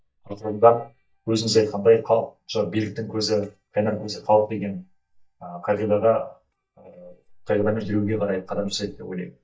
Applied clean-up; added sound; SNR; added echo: neural mask model DeepFilterNet 3.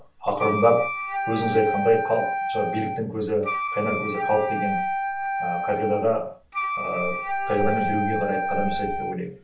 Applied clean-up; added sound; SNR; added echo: none; Wind instrument, woodwind instrument; 2 dB; reverberation time 0.4 s.